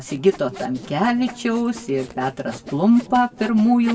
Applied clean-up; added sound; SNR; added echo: none; Sawing; 20 dB; reverberation time 1.3 s.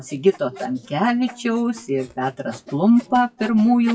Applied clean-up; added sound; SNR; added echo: classical method WPE with log-MMSE.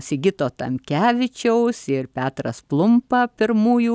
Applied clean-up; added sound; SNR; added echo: none; none; none; none.